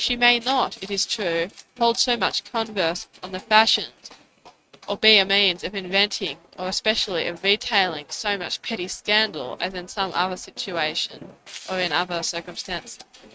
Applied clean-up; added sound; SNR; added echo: neural mask model RNNoise.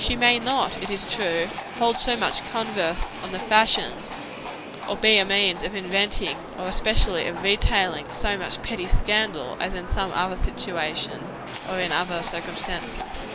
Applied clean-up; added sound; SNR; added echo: none; Livestock, farm animals, working animals; 10 dB; none.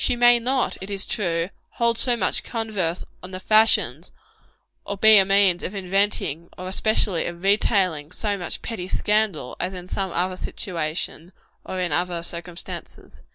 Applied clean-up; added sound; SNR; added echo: none; none; none; none.